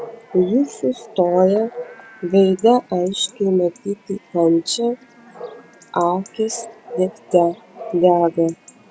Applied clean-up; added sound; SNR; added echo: none; Bark / Chatter / Chirp, tweet / Livestock, farm animals, working animals; 18 dB; none.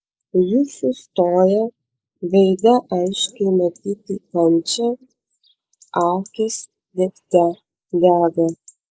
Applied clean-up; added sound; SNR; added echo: neural mask model Resemble Enhance denoiser.